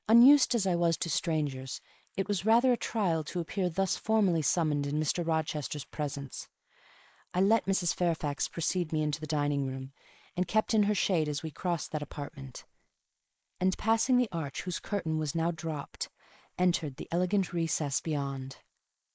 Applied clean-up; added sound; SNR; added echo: neural mask model Resemble Enhance denoiser.